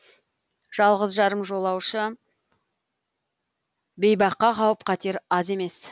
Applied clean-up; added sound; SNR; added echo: none; none; none; none.